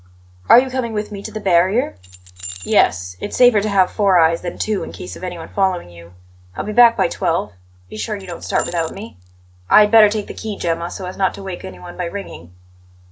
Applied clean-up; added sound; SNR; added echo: none; Keys jangling; 17 dB; none.